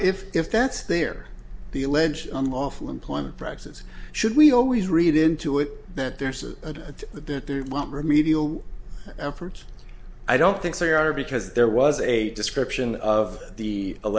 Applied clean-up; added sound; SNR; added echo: none; none; none; none.